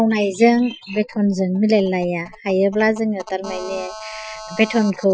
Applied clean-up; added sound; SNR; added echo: classical method Wiener filter.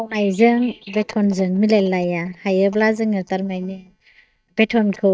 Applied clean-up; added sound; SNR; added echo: neural mask model DeepFilterNet 3.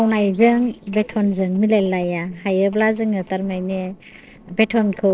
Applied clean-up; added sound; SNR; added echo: neural separator model SepFormer DNS4.